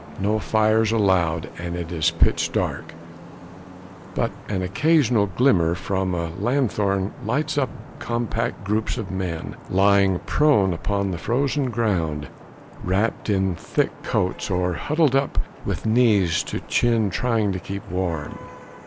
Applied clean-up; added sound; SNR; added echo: none; Traffic noise, roadway noise / Vehicle horn, car horn, honking; 18 dB; none.